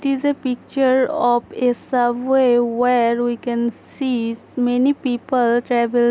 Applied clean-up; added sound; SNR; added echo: none; none; none; none.